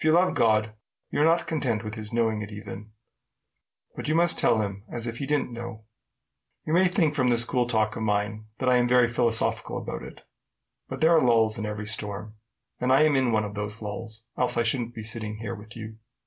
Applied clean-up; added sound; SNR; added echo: none; none; none; none.